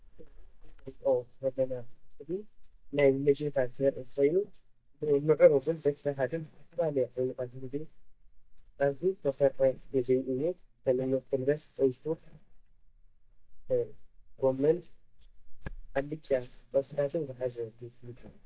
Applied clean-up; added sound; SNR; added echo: neural mask model DeepFilterNet 3.